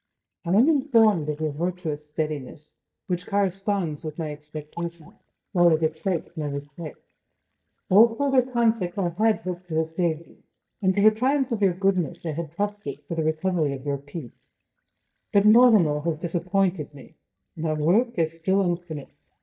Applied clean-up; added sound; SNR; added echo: neural mask model DeepFilterNet 3.